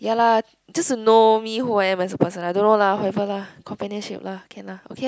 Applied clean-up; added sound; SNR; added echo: none; none; none; none.